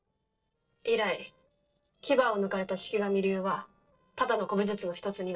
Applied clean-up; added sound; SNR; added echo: neural separator model SepFormer DNS4.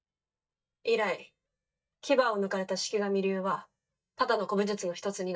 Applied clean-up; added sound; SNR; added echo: neural mask model DeepFilterNet 3.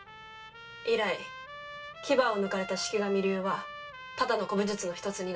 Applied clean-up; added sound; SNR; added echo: none; Trumpet; 13 dB; reverberation time 0.2 s.